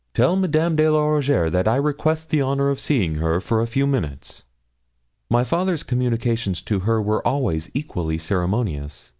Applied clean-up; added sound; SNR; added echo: none; none; none; none.